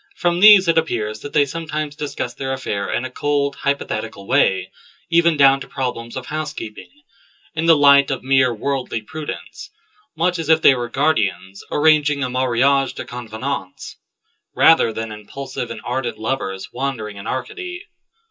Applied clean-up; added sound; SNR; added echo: none; none; none; reverberation time 0.2 s.